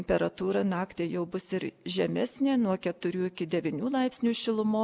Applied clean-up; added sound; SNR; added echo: none; none; none; none.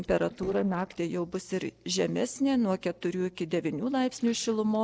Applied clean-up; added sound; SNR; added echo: neural separator model SepFormer DNS4.